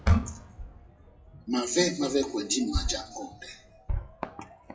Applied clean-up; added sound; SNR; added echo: classical method WPE with log-MMSE.